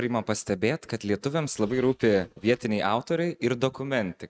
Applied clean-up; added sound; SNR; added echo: neural mask model RNNoise.